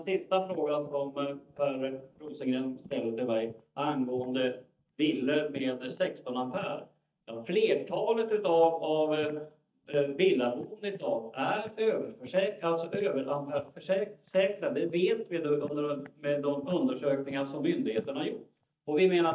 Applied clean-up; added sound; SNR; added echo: neural mask model DeepFilterNet 3.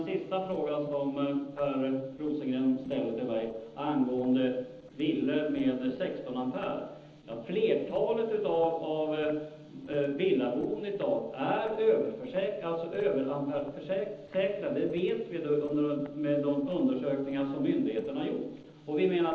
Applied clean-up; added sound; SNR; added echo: neural separator model SepFormer DNS4.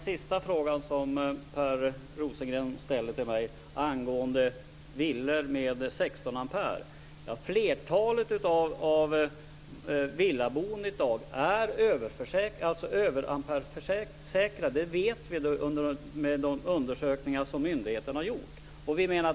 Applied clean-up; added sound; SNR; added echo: none; none; none; none.